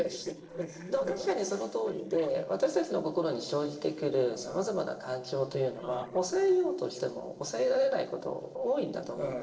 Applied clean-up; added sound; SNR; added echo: neural separator model SepFormer DNS4.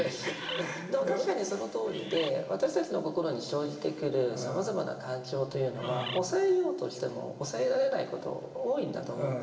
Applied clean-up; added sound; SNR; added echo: none; Bird; 10 dB; reverberation time 1.3 s.